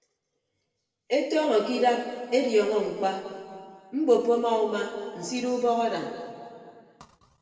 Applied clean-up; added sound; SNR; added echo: none; none; none; reverberation time 2.1 s.